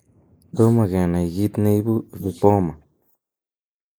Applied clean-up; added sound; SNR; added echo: neural mask model Resemble Enhance denoiser.